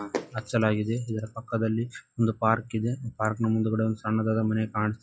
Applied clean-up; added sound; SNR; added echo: classical method log-MMSE.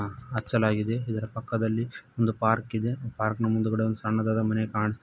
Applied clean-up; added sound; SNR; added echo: none; none; none; none.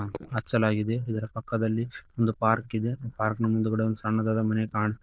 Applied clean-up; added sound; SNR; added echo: neural diffusion model UNIVERSE++.